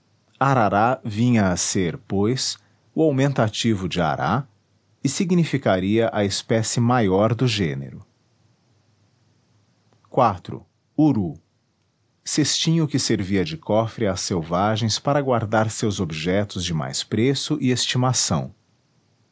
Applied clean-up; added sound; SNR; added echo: none; none; none; none.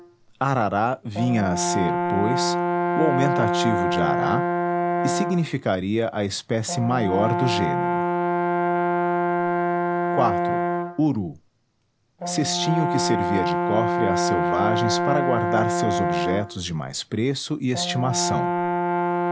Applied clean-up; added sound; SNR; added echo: none; Brass instrument; -2 dB; none.